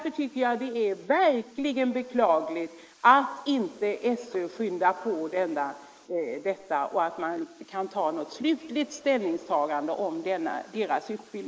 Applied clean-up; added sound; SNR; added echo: neural mask model Resemble Enhance denoiser.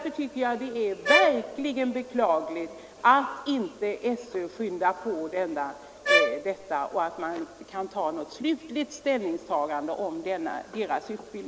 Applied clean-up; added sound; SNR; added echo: none; Bowed string instrument; -1 dB; none.